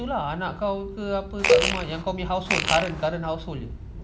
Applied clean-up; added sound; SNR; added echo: none; Cowbell + Fart; -3 dB; none.